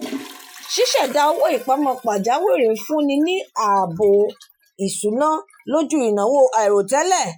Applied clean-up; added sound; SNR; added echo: classical method Wiener filter.